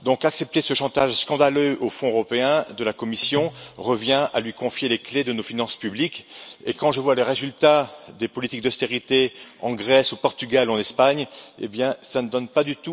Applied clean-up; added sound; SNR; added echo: none; none; none; none.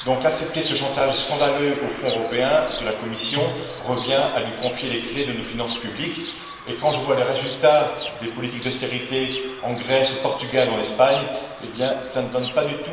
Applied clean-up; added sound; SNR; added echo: none; Bird vocalization, bird call, bird song; 14 dB; reverberation time 1.2 s.